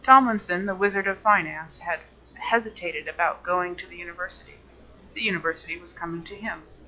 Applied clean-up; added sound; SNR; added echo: classical method log-MMSE.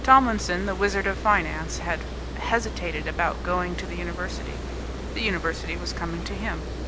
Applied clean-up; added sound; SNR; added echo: none; Water; 9 dB; none.